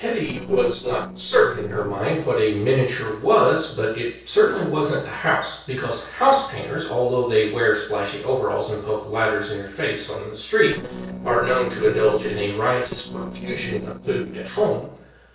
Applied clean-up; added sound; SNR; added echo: neural separator model SepFormer DNS4.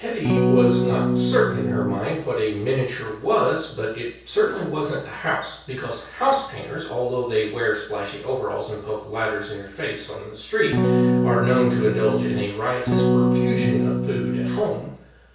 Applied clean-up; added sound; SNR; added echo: none; Electric guitar / Strum; -4 dB; reverberation time 0.6 s.